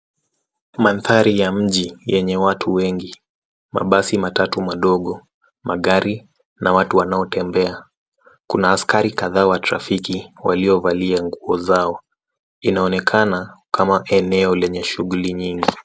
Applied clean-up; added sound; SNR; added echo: none; none; none; none.